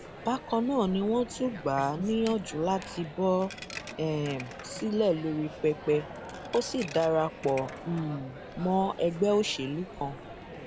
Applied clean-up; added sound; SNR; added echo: none; Coin (dropping); 13 dB; none.